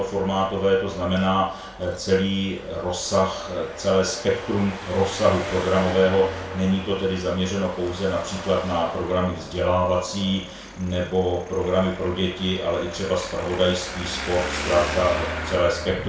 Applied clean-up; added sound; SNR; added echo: none; Traffic noise, roadway noise; 11 dB; reverberation time 0.3 s.